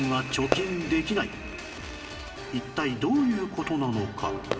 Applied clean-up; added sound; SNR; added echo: none; Fireworks; 10 dB; reverberation time 2.4 s.